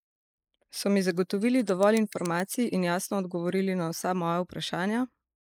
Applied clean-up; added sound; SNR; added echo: neural mask model Resemble Enhance denoiser.